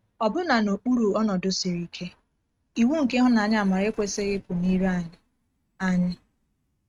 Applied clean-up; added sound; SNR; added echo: neural mask model RNNoise.